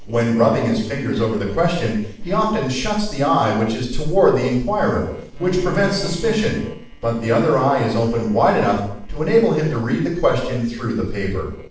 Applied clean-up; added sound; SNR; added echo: neural separator model SepFormer DNS4.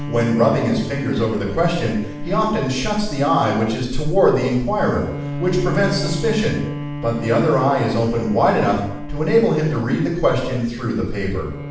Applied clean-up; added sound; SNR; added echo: none; Bowed string instrument; 12 dB; reverberation time 0.7 s.